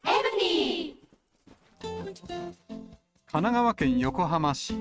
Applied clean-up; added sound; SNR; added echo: neural mask model RNNoise.